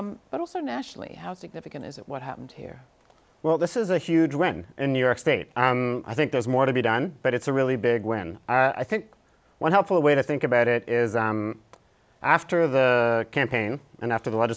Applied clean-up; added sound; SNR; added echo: none; none; none; none.